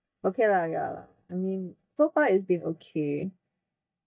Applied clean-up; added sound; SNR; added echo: neural mask model DeepFilterNet 3.